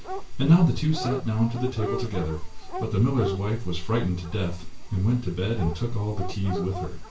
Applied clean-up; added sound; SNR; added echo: none; Dog; 13 dB; reverberation time 0.2 s.